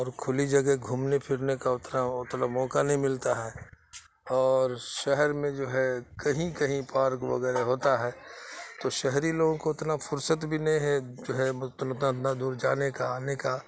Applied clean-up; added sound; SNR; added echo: none; none; none; none.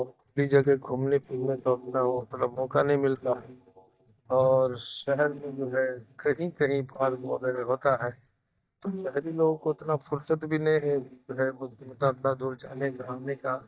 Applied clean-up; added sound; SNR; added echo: neural mask model DeepFilterNet 3.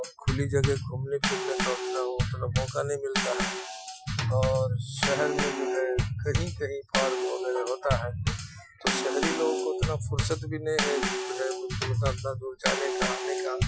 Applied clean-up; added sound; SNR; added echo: classical method Wiener filter.